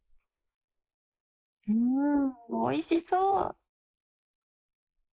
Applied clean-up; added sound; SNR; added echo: neural mask model Resemble Enhance denoiser.